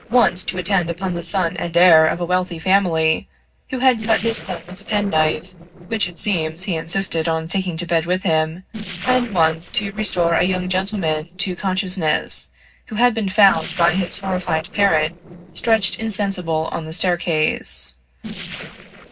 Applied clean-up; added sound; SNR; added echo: neural separator model SepFormer DNS4.